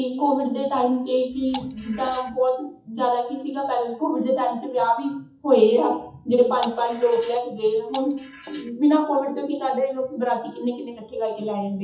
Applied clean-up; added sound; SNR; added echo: classical method WPE with log-MMSE.